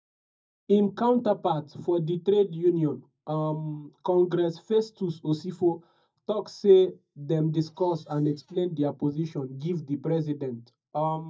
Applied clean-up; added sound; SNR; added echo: neural mask model DeepFilterNet 3.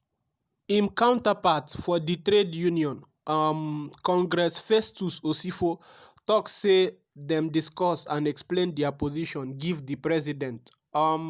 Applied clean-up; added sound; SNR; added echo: none; none; none; none.